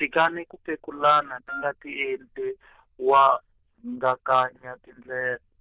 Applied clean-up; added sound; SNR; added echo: neural diffusion model UNIVERSE++.